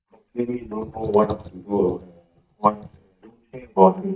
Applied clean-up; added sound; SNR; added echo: neural mask model DeepFilterNet 3.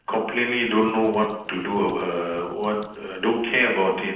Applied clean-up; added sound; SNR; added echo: neural separator model SepFormer DNS4.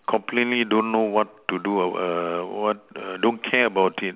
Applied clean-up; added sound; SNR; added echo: none; none; none; none.